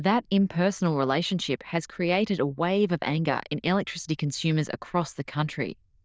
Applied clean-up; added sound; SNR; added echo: neural diffusion model UNIVERSE++.